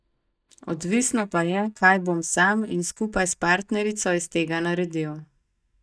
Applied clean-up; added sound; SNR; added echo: neural mask model DeepFilterNet 3.